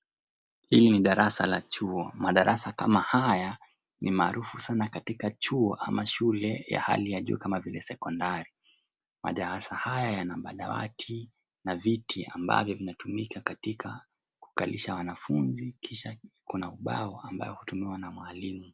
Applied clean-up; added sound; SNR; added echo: none; none; none; none.